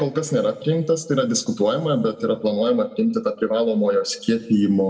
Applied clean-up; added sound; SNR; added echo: none; none; none; reverberation time 0.7 s.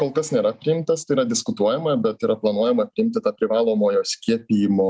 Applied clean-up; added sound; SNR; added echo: none; none; none; none.